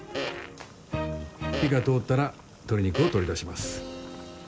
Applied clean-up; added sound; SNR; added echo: none; Fart; 10 dB; none.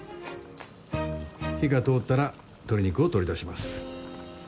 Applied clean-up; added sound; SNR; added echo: none; none; none; none.